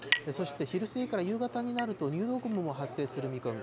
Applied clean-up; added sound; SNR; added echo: none; Chink, clink; 0 dB; none.